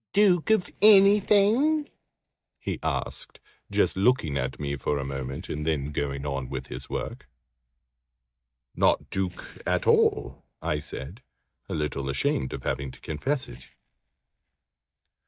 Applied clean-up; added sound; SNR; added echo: neural mask model DeepFilterNet 3.